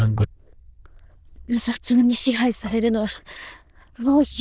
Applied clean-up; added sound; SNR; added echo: neural diffusion model UNIVERSE++.